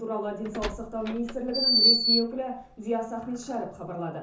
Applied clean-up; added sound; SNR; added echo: none; Door; -3 dB; reverberation time 0.6 s.